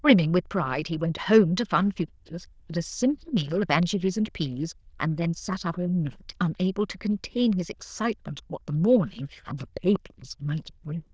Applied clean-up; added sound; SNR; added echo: neural diffusion model UNIVERSE++.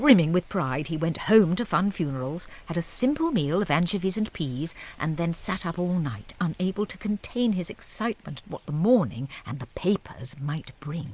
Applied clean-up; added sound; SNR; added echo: none; none; none; none.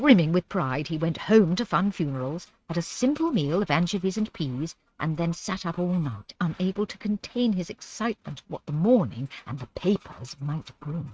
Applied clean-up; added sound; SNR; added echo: neural mask model RNNoise.